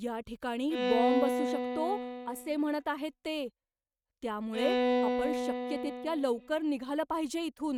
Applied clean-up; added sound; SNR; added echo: neural mask model RNNoise.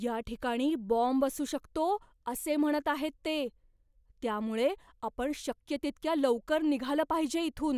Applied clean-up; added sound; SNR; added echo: none; none; none; none.